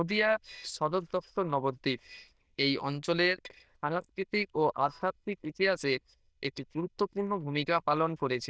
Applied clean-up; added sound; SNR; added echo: neural diffusion model UNIVERSE++.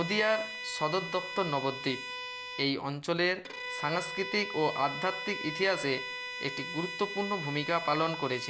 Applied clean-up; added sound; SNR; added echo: none; Bowed string instrument; 7 dB; none.